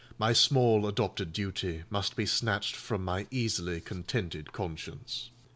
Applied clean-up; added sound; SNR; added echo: none; none; none; none.